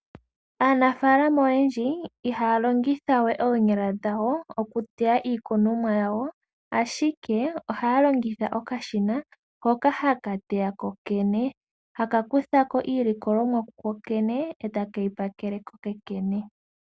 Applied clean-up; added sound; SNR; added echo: none; none; none; none.